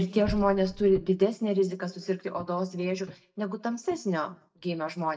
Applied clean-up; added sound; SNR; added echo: neural mask model DeepFilterNet 3.